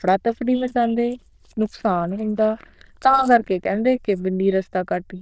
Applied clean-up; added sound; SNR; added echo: neural diffusion model UNIVERSE++.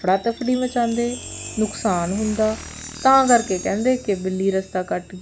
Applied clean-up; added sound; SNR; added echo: none; Motorcycle / Engine + Chime; 13 dB; none.